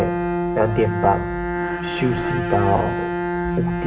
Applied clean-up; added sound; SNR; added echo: none; Bowed string instrument; 1 dB; reverberation time 0.7 s.